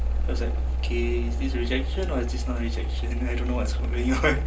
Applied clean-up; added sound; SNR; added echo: none; Mechanical fan; -5 dB; reverberation time 0.3 s.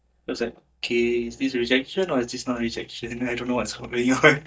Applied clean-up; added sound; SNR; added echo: neural mask model DeepFilterNet 3.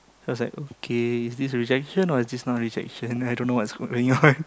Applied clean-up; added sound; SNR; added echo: none; none; none; none.